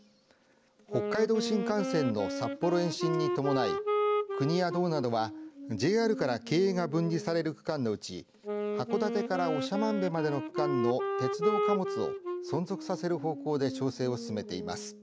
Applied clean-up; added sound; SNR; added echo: none; Wind instrument, woodwind instrument; 3 dB; none.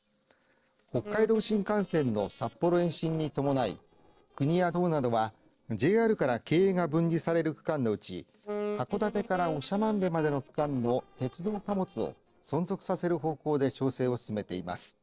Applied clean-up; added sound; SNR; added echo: neural separator model SepFormer DNS4.